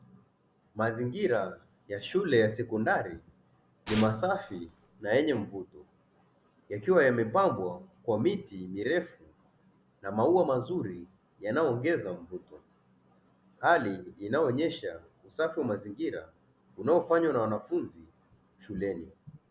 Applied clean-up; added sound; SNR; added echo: none; Tearing; 12 dB; none.